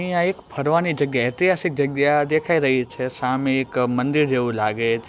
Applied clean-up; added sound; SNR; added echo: none; none; none; none.